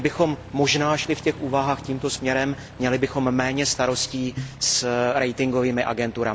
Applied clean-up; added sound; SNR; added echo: none; Aircraft; 17 dB; none.